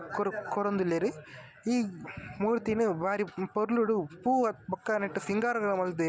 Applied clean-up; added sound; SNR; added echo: none; none; none; none.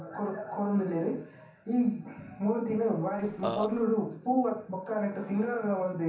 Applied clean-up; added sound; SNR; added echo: none; Burping, eructation; 5 dB; reverberation time 0.7 s.